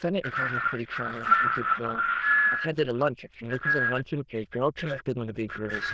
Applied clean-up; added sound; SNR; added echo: neural diffusion model UNIVERSE++.